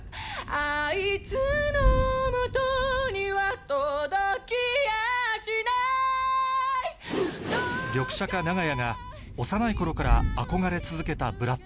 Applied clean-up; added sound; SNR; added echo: none; Thunder / Rain; 6 dB; none.